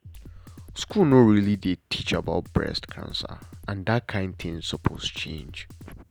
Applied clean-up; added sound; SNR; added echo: none; Drum kit; 18 dB; none.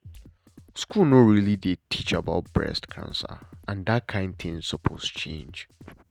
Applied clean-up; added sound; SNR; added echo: neural mask model RNNoise.